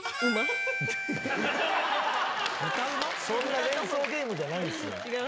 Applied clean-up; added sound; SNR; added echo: none; Harmonica; 7 dB; none.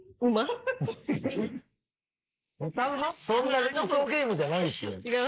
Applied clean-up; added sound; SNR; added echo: neural mask model Resemble Enhance denoiser.